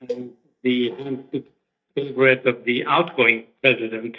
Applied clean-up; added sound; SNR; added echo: neural mask model DeepFilterNet 3.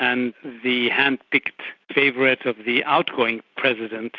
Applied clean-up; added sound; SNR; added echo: none; none; none; none.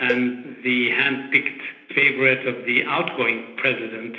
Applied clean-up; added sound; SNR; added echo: neural separator model SepFormer DNS4.